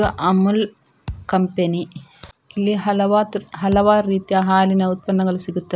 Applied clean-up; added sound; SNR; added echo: none; Thump, thud; 17 dB; none.